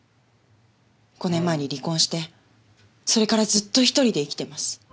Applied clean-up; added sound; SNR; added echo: none; Bowed string instrument; 17 dB; none.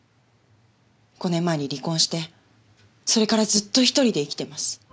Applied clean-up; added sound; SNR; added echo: none; none; none; none.